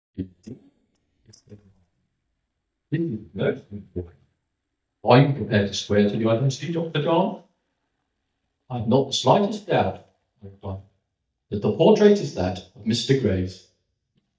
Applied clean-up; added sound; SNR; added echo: neural mask model DeepFilterNet 3.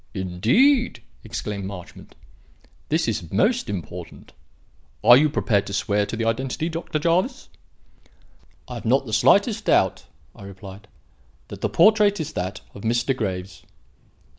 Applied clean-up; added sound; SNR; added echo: none; none; none; none.